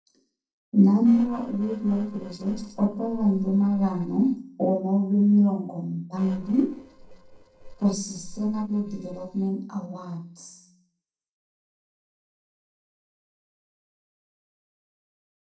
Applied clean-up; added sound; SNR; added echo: neural separator model SepFormer DNS4.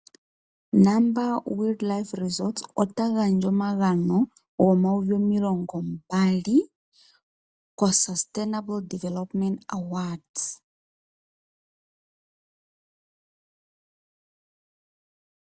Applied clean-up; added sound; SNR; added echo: none; none; none; none.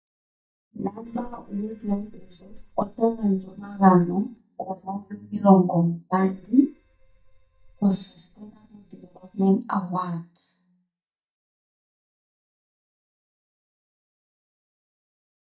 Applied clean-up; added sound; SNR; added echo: neural mask model DeepFilterNet 3.